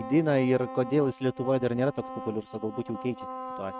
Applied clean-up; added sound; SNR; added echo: neural mask model RNNoise.